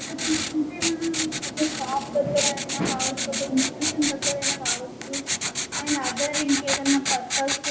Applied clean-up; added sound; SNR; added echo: none; Writing; 0 dB; reverberation time 0.5 s.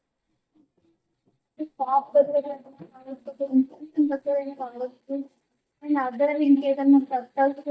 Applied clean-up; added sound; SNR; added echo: neural mask model DeepFilterNet 3.